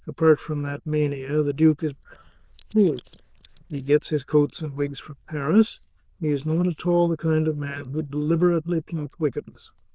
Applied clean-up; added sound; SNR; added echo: neural diffusion model UNIVERSE++.